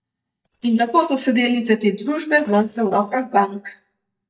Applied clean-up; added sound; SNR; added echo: neural mask model DeepFilterNet 3.